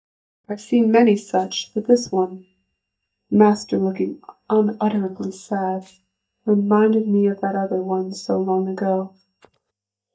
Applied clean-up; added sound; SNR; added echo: neural mask model DeepFilterNet 3.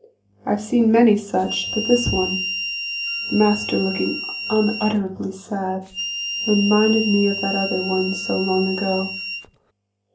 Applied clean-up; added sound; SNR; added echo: none; Harmonica; 6 dB; reverberation time 0.3 s.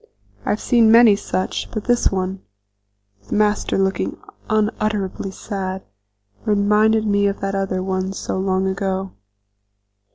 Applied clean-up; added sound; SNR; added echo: none; none; none; none.